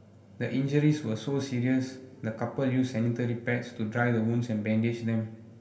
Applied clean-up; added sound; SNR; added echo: none; none; none; reverberation time 3.0 s.